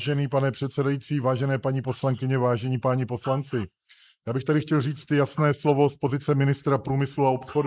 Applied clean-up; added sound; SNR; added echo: neural mask model Resemble Enhance denoiser.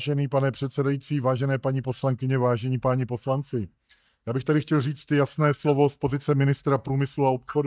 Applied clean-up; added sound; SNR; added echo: neural mask model DeepFilterNet 3.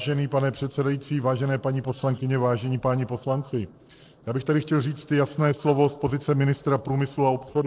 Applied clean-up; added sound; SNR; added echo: neural separator model SepFormer DNS4.